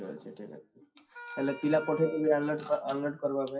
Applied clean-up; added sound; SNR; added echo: classical method WPE with log-MMSE.